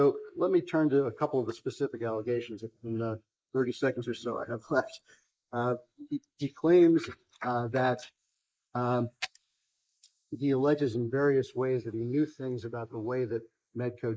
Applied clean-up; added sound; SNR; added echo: neural mask model Resemble Enhance denoiser.